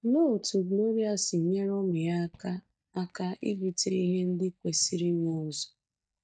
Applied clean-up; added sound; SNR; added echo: neural mask model DeepFilterNet 3.